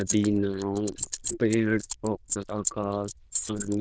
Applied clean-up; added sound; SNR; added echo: neural diffusion model UNIVERSE++.